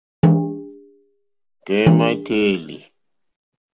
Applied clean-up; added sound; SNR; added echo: none; Snare drum; -4 dB; none.